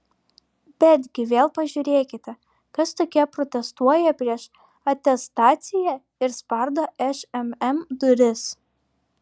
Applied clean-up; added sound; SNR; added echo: none; none; none; none.